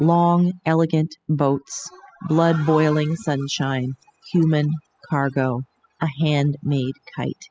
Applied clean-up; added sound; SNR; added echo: classical method spectral subtraction.